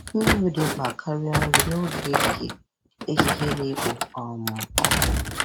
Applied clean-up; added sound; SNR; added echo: none; Thump, thud; -3 dB; none.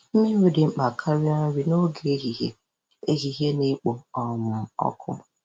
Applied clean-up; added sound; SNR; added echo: none; none; none; none.